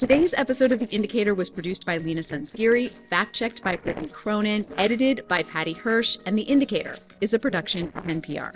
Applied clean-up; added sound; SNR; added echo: neural separator model SepFormer DNS4.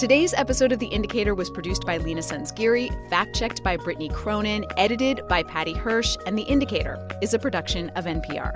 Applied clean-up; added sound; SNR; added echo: none; none; none; none.